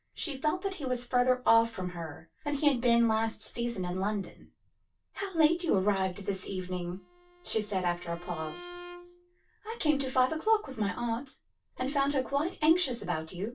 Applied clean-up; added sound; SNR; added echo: none; Bowed string instrument; 18 dB; reverberation time 0.2 s.